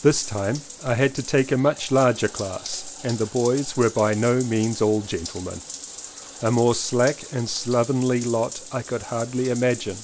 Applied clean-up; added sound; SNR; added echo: none; Bathtub (filling or washing); 15 dB; none.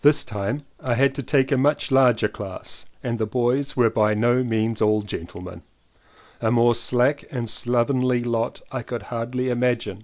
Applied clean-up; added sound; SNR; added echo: none; none; none; none.